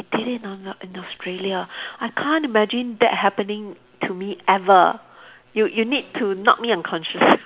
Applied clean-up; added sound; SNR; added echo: none; none; none; none.